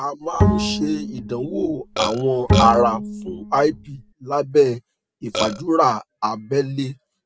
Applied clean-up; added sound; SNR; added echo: none; Bowed string instrument + Burping, eructation; 1 dB; none.